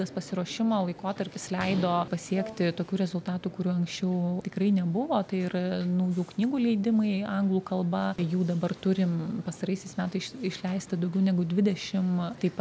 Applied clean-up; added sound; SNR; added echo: none; Brass instrument; 18 dB; none.